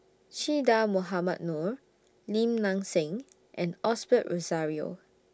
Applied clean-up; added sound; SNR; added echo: none; none; none; none.